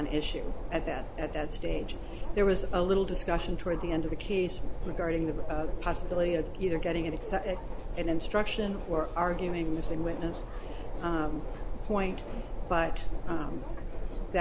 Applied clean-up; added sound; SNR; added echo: none; Subway, metro, underground; 14 dB; none.